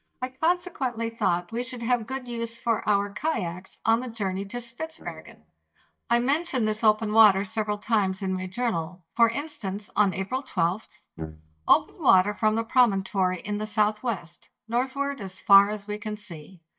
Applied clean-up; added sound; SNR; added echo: neural mask model DeepFilterNet 3.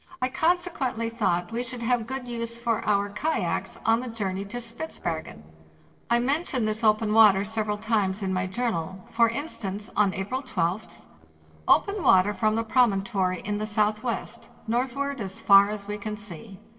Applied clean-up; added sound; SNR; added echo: neural separator model SepFormer DNS4.